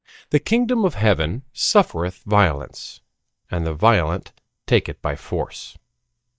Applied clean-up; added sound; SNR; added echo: neural mask model DeepFilterNet 3.